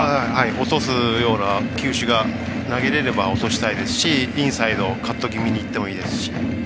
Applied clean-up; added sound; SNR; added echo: none; none; none; none.